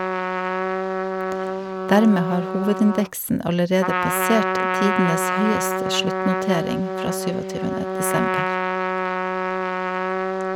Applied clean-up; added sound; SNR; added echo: none; Trumpet; 0 dB; none.